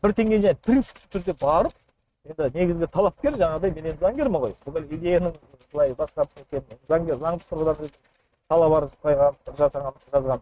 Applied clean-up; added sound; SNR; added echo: neural mask model RNNoise.